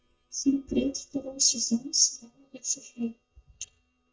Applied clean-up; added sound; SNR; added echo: neural mask model DeepFilterNet 3.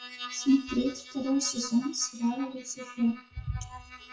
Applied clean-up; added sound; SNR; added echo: classical method WPE with log-MMSE.